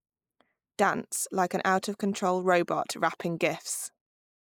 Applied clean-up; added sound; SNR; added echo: neural mask model Resemble Enhance denoiser.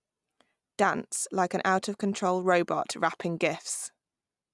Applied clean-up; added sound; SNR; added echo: none; none; none; none.